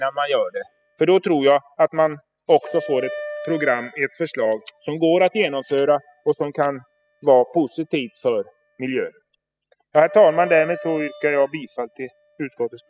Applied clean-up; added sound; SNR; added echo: classical method spectral subtraction.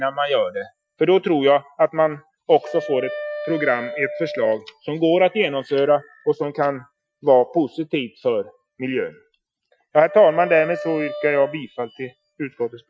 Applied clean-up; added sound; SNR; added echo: classical method Wiener filter.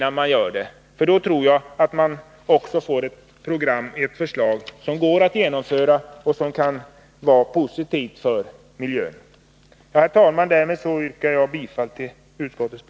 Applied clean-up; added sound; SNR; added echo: none; none; none; none.